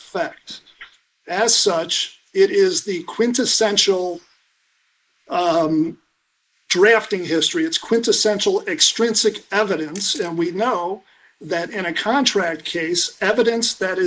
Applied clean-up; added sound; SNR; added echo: neural mask model Resemble Enhance denoiser.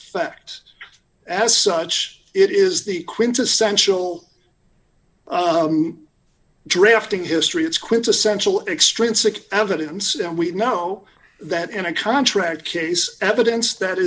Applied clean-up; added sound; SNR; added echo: none; none; none; none.